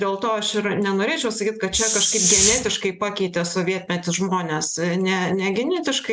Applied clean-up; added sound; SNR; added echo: none; Hiss; -3 dB; none.